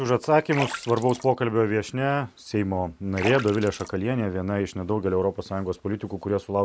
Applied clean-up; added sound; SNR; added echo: none; Splash, splatter; 14 dB; none.